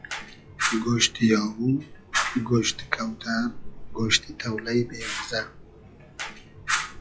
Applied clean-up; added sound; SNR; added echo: classical method log-MMSE.